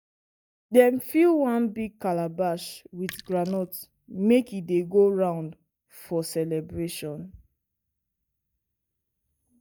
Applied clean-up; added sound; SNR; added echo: neural mask model DeepFilterNet 3.